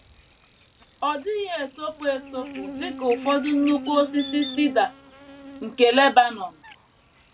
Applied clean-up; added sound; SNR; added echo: none; Buzz; 14 dB; none.